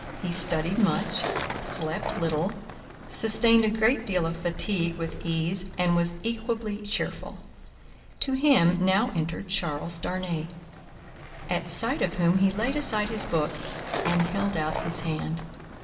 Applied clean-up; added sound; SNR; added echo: none; Skateboard; 11 dB; reverberation time 1.5 s.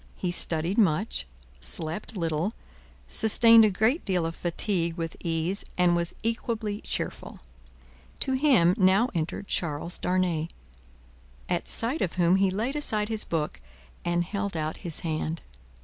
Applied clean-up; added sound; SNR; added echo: none; none; none; none.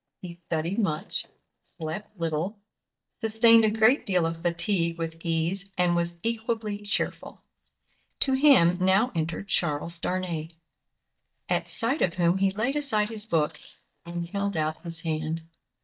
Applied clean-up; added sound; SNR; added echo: neural mask model DeepFilterNet 3.